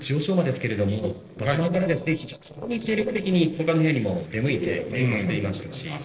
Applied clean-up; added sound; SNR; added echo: neural separator model SepFormer DNS4.